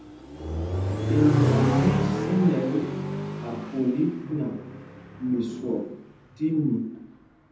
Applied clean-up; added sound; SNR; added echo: none; Accelerating, revving, vroom; 1 dB; reverberation time 0.8 s.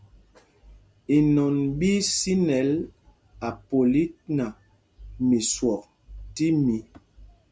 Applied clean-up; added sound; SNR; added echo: none; none; none; none.